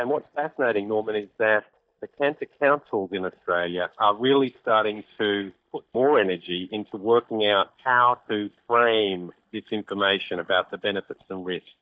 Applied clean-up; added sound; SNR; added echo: neural mask model DeepFilterNet 3.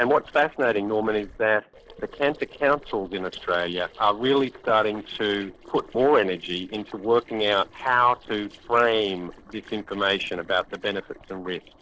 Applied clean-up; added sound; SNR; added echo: neural separator model SepFormer DNS4.